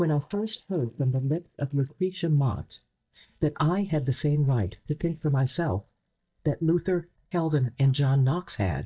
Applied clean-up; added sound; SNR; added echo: neural mask model DeepFilterNet 3.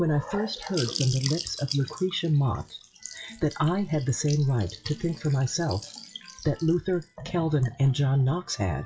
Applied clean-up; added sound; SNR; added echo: classical method WPE with log-MMSE.